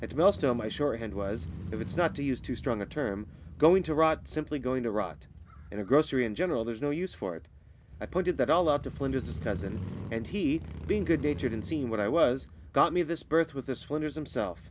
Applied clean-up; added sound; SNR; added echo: none; Motorcycle / Crow; 12 dB; none.